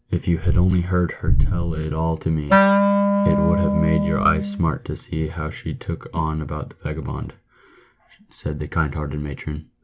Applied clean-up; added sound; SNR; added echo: none; Wind instrument, woodwind instrument; -3 dB; none.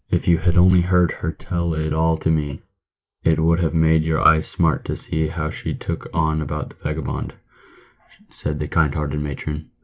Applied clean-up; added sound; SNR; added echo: neural mask model Resemble Enhance denoiser.